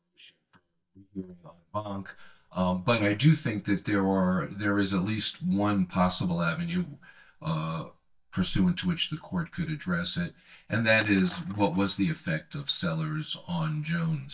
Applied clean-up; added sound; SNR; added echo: neural mask model DeepFilterNet 3.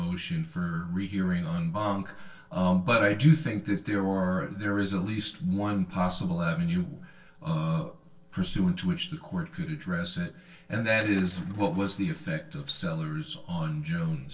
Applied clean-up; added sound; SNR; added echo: neural separator model SepFormer DNS4.